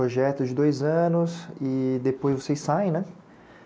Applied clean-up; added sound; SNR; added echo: none; none; none; none.